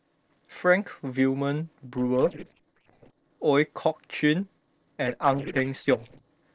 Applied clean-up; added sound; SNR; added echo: neural separator model SepFormer DNS4.